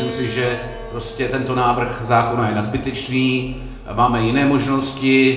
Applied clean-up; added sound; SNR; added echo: none; Piano; 18 dB; reverberation time 0.7 s.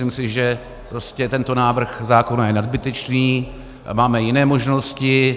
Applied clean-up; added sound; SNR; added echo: none; none; none; none.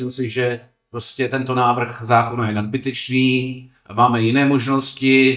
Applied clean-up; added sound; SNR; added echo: neural mask model DeepFilterNet 3.